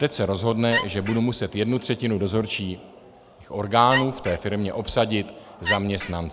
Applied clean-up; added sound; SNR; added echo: none; Wood; 4 dB; none.